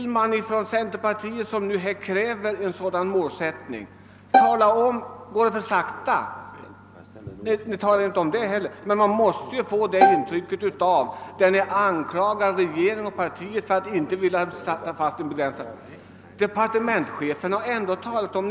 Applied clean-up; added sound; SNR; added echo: none; Bowed string instrument; -2 dB; none.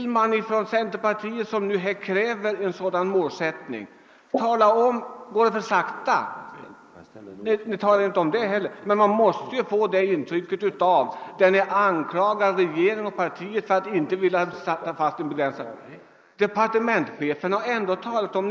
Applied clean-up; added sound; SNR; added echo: neural mask model Resemble Enhance denoiser.